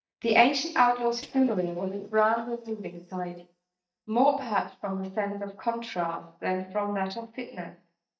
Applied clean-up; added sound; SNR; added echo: neural mask model DeepFilterNet 3.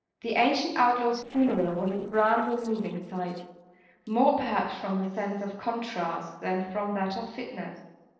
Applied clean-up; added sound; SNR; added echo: neural separator model SepFormer DNS4.